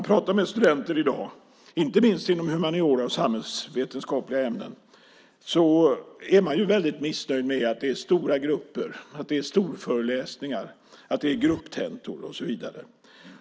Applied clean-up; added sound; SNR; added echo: none; Zipper (clothing); 18 dB; none.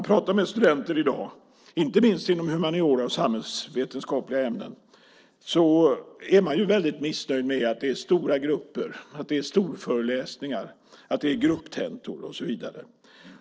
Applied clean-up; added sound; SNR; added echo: neural separator model SepFormer DNS4.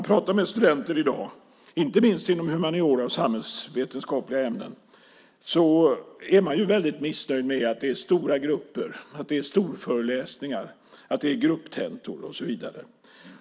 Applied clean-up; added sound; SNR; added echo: none; none; none; none.